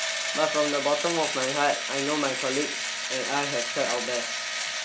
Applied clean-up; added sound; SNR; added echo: none; Engine / Drill; 2 dB; none.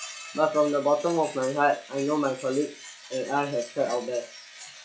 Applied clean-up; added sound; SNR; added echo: classical method log-MMSE.